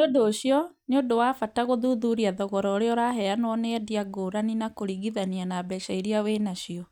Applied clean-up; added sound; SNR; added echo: none; none; none; none.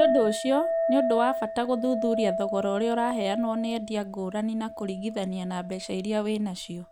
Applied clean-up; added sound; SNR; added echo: none; Chink, clink; 4 dB; none.